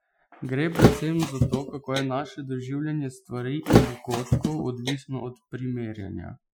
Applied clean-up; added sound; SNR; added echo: classical method Wiener filter.